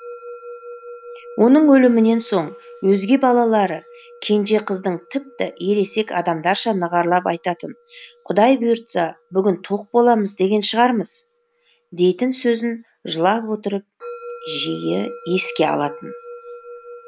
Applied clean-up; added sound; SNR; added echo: none; Musical instrument; 20 dB; none.